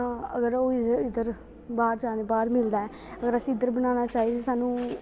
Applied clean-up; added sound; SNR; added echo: none; none; none; none.